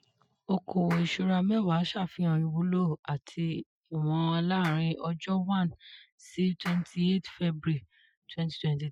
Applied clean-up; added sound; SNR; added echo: classical method Wiener filter.